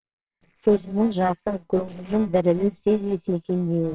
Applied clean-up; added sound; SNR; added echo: neural separator model SepFormer WHAMR!.